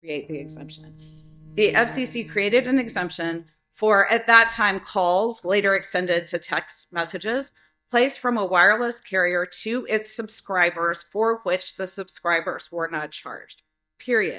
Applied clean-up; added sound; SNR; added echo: neural mask model DeepFilterNet 3.